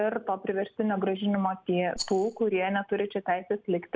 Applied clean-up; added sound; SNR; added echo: none; Rattle; 12 dB; none.